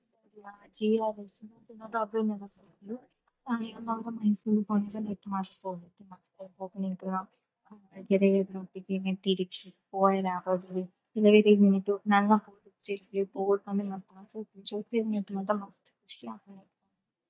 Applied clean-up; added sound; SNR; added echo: neural mask model DeepFilterNet 3.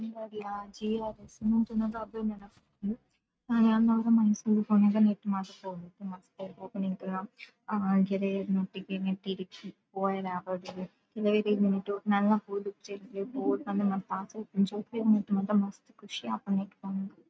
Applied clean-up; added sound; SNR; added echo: neural mask model RNNoise.